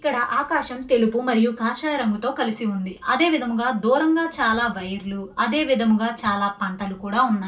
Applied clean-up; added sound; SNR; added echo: none; none; none; reverberation time 0.2 s.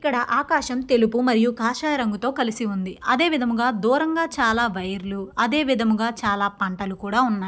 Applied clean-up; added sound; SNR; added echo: none; none; none; none.